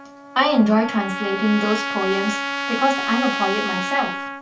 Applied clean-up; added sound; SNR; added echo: none; Trumpet; 5 dB; reverberation time 0.3 s.